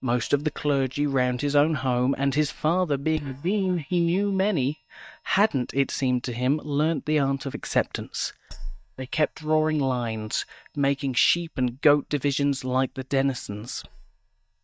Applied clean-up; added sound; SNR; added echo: neural mask model DeepFilterNet 3.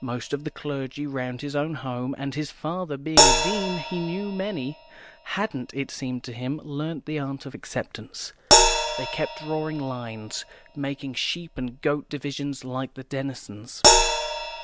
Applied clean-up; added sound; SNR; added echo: none; Crash cymbal; -3 dB; none.